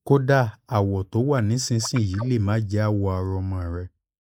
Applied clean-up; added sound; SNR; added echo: neural mask model Resemble Enhance denoiser.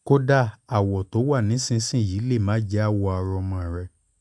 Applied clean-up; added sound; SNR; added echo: none; none; none; none.